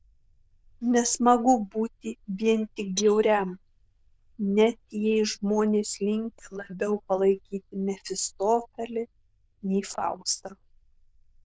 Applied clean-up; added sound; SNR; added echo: neural diffusion model UNIVERSE++.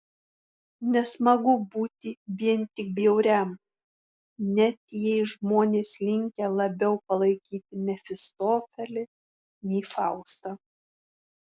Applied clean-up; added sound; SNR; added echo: neural mask model Resemble Enhance denoiser.